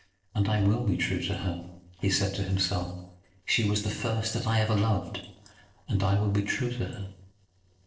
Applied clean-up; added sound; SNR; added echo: neural separator model SepFormer DNS4.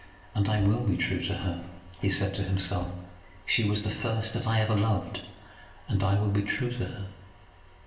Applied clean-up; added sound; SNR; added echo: none; Bass drum; 18 dB; reverberation time 0.8 s.